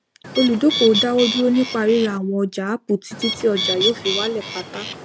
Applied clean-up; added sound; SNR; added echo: none; Bird; 6 dB; none.